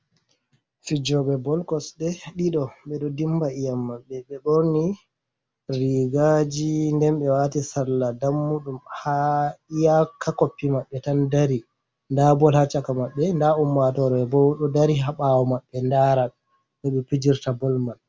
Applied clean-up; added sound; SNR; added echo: none; none; none; none.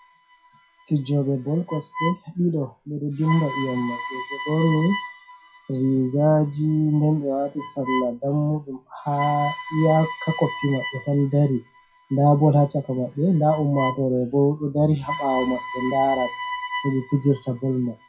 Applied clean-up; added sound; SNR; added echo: classical method WPE with log-MMSE.